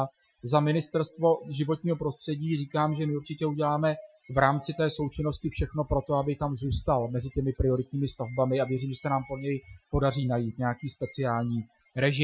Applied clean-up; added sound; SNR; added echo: classical method Wiener filter.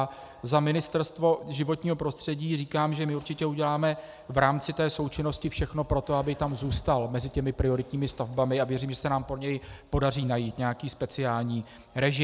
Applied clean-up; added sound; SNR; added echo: none; none; none; none.